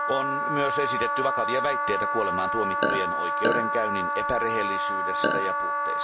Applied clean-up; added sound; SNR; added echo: none; Wind instrument, woodwind instrument + Burping, eructation; -4 dB; none.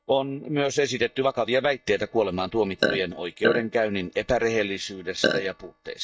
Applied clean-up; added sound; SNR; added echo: neural mask model DeepFilterNet 3.